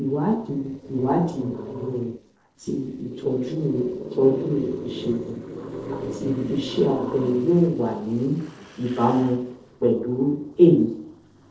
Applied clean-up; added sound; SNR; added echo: neural separator model SepFormer DNS4.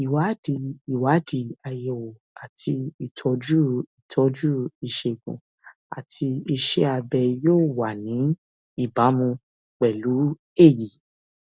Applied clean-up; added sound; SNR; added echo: none; none; none; none.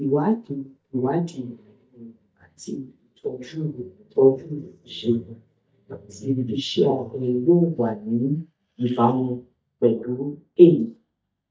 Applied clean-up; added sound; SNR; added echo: neural mask model DeepFilterNet 3.